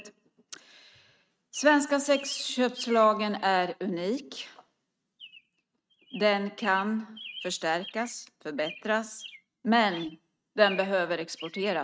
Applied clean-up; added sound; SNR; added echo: neural mask model RNNoise.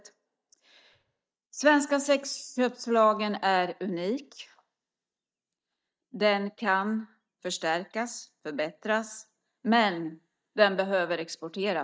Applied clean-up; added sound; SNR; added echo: neural mask model DeepFilterNet 3.